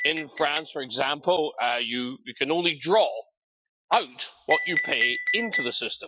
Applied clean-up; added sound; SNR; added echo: classical method Wiener filter.